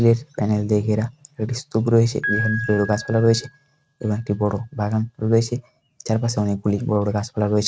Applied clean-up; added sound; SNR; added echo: neural mask model RNNoise.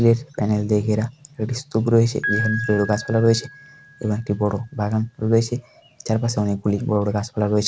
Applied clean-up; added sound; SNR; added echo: none; Piano; 15 dB; none.